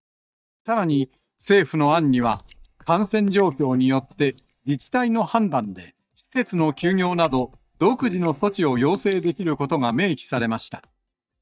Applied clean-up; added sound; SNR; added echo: neural mask model DeepFilterNet 3.